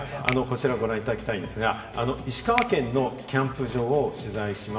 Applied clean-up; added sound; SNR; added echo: none; Finger snapping; 13 dB; reverberation time 2.2 s.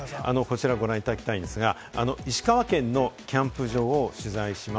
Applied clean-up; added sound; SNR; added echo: none; none; none; none.